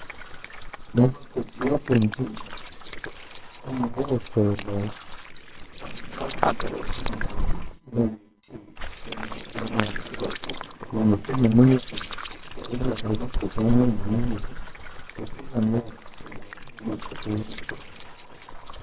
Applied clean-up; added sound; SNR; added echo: neural separator model SepFormer WHAMR!.